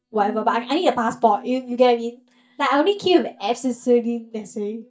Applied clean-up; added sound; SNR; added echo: neural mask model DeepFilterNet 3.